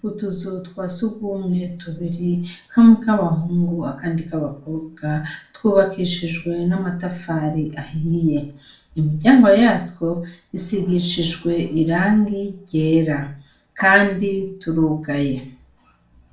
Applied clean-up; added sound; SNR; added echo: none; none; none; reverberation time 0.4 s.